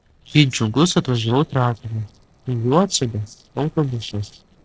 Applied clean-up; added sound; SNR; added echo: neural separator model SepFormer DNS4.